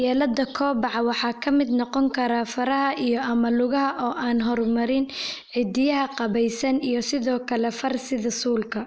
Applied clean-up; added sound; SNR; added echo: neural mask model Resemble Enhance denoiser.